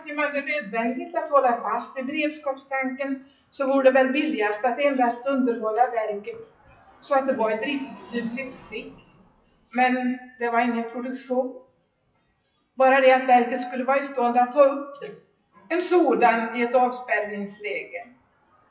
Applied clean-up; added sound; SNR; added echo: classical method WPE with log-MMSE.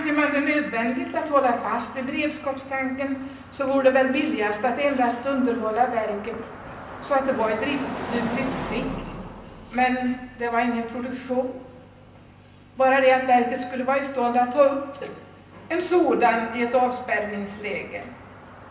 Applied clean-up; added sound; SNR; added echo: none; Car passing by; 15 dB; reverberation time 0.6 s.